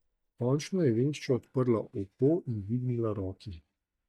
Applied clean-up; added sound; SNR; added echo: neural mask model DeepFilterNet 3.